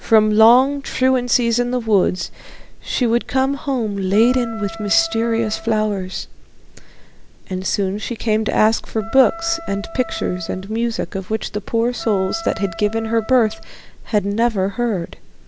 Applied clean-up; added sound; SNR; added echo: none; Wind instrument, woodwind instrument; 16 dB; none.